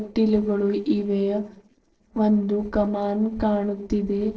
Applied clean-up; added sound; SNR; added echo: neural separator model SepFormer DNS4.